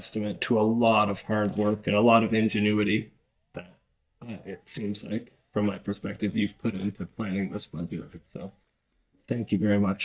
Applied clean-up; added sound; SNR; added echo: neural mask model DeepFilterNet 3.